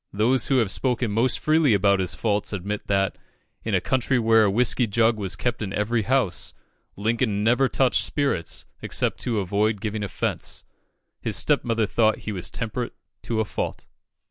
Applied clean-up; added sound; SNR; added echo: none; none; none; none.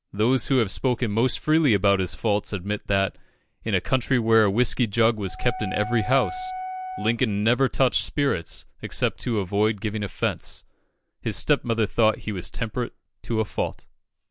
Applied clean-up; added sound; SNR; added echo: none; Wind instrument, woodwind instrument; 10 dB; none.